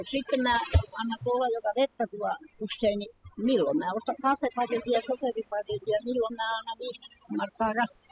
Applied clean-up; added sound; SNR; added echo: classical method spectral subtraction.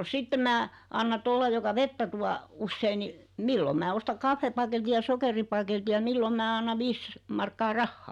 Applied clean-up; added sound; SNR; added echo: none; none; none; none.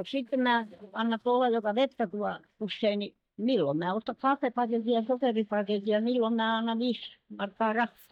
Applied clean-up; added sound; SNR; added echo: neural mask model DeepFilterNet 3.